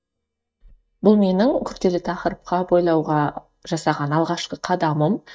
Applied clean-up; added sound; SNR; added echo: neural mask model DeepFilterNet 3.